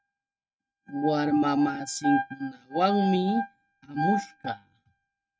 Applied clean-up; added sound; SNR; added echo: neural mask model RNNoise.